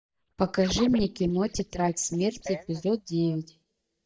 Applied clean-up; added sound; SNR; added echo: neural mask model DeepFilterNet 3.